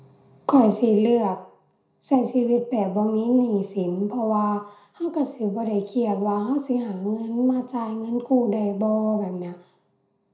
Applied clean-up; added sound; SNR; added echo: none; none; none; reverberation time 0.4 s.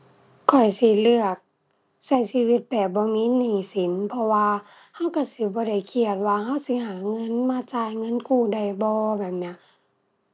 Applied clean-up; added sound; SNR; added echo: none; none; none; none.